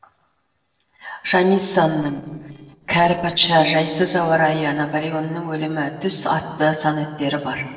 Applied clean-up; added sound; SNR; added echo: neural separator model SepFormer DNS4.